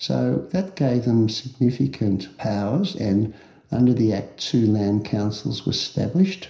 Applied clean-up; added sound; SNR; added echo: none; none; none; reverberation time 0.5 s.